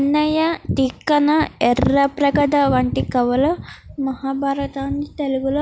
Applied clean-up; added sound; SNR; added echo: none; none; none; none.